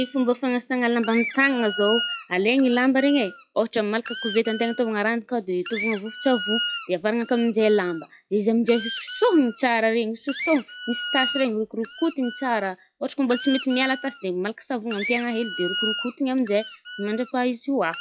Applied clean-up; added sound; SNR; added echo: classical method log-MMSE.